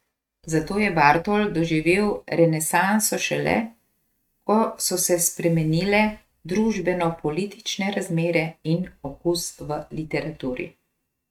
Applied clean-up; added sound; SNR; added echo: neural mask model RNNoise.